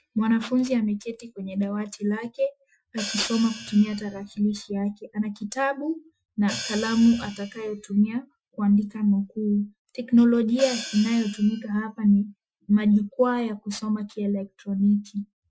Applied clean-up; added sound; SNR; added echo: classical method Wiener filter.